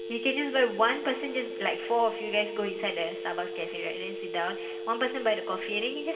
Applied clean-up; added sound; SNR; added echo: none; Telephone; 7 dB; reverberation time 2.6 s.